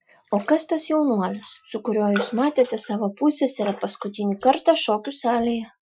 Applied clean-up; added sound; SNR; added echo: classical method Wiener filter.